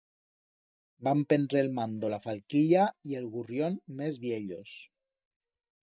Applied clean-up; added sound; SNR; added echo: neural mask model DeepFilterNet 3.